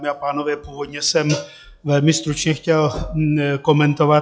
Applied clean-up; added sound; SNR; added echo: classical method log-MMSE.